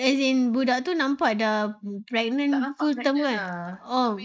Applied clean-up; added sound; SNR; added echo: neural mask model Resemble Enhance denoiser.